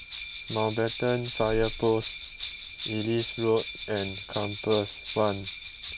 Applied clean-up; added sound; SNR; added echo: none; Bell; -3 dB; none.